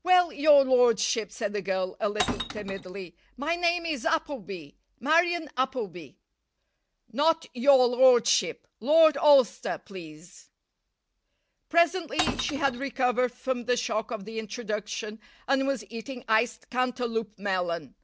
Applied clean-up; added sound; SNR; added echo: none; Glass; 7 dB; none.